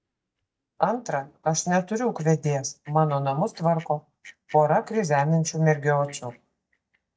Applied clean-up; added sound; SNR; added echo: neural mask model DeepFilterNet 3.